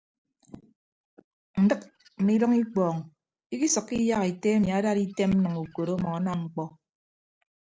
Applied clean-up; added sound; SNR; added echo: neural separator model SepFormer DNS4.